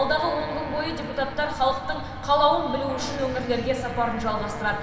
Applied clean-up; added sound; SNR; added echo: none; Wind instrument, woodwind instrument; 16 dB; reverberation time 2.6 s.